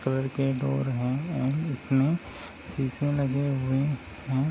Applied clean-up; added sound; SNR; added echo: none; Rattle; 19 dB; none.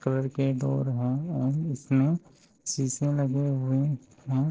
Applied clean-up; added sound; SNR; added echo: neural separator model SepFormer DNS4.